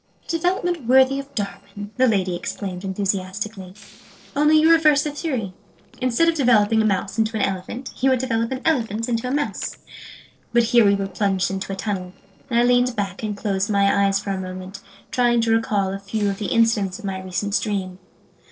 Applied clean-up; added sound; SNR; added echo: neural separator model SepFormer DNS4.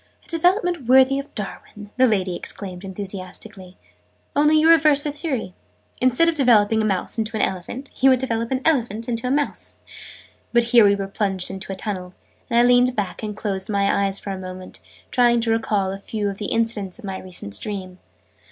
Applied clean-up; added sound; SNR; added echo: none; none; none; none.